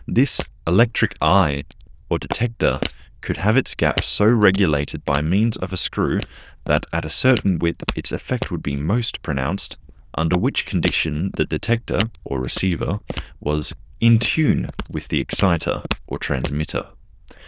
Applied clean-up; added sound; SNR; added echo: neural diffusion model UNIVERSE++.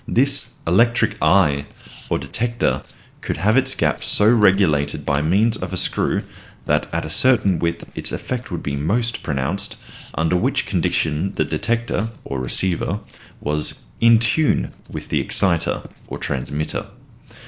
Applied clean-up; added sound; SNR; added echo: neural separator model SepFormer DNS4.